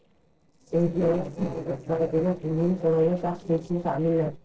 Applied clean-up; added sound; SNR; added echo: neural separator model SepFormer DNS4.